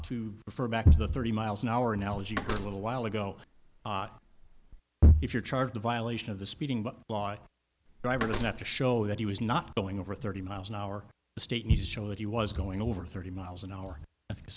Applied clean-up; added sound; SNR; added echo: none; Slam; 11 dB; none.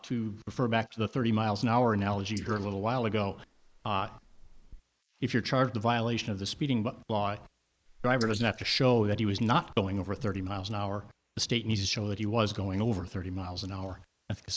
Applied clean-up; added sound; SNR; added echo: neural mask model Resemble Enhance denoiser.